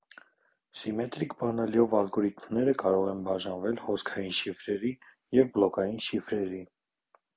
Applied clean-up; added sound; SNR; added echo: none; none; none; none.